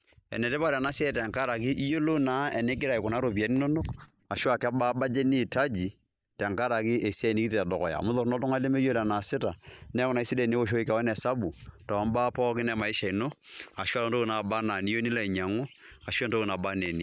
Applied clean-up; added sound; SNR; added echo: neural mask model DeepFilterNet 3.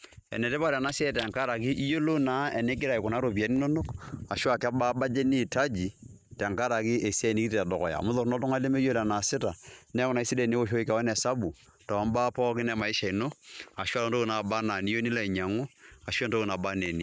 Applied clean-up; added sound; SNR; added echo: neural mask model RNNoise.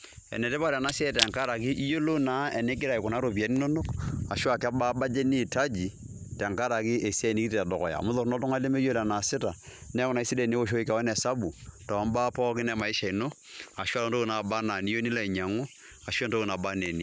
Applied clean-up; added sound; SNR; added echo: none; Crack / Crushing; 6 dB; none.